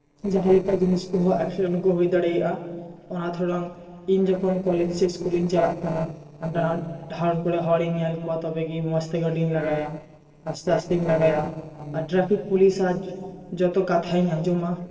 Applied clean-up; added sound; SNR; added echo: neural separator model SepFormer DNS4.